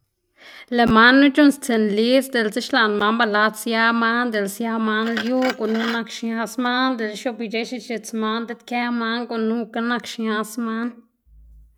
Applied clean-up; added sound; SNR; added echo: none; Glass; 13 dB; none.